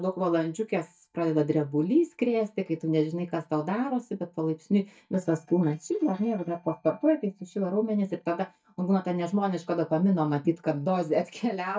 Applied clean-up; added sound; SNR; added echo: neural mask model DeepFilterNet 3.